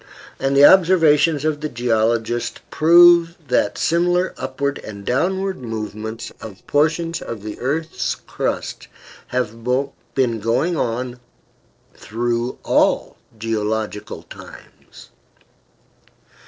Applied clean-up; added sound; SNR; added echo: neural separator model SepFormer DNS4.